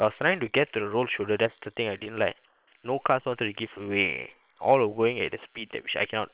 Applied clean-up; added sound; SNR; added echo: neural separator model SepFormer WHAM!.